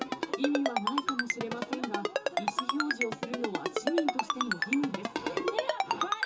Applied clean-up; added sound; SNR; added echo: none; Ringtone; -2 dB; reverberation time 0.2 s.